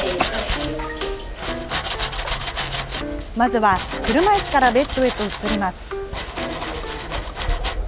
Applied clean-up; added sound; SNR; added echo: none; Domestic sounds, home sounds; 4 dB; none.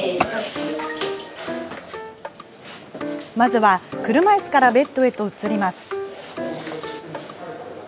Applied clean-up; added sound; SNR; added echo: none; none; none; none.